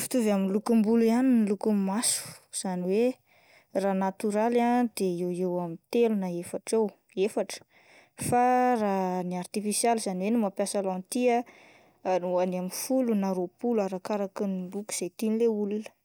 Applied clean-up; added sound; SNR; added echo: none; none; none; none.